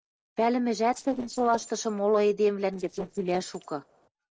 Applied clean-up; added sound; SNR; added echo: neural separator model SepFormer DNS4.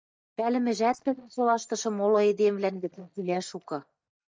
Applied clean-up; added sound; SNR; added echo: neural mask model DeepFilterNet 3.